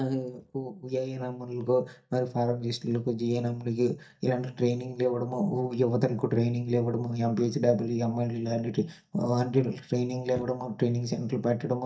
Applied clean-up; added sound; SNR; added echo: neural mask model DeepFilterNet 3.